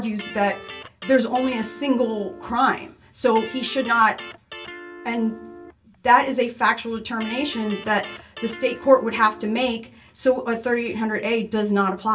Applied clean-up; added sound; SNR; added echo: none; Electric guitar; 16 dB; reverberation time 0.2 s.